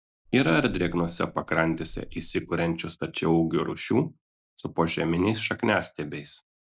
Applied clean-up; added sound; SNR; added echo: none; Bird; 18 dB; none.